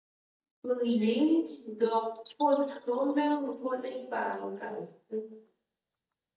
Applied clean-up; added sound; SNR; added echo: neural mask model DeepFilterNet 3.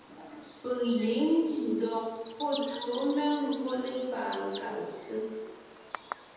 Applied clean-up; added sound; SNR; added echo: none; Bird vocalization, bird call, bird song; 16 dB; reverberation time 1.1 s.